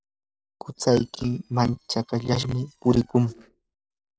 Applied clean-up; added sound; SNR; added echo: neural separator model SepFormer DNS4.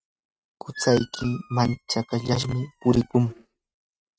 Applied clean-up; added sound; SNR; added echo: neural mask model RNNoise.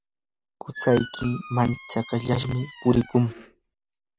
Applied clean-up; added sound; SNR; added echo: none; Squeak; 15 dB; none.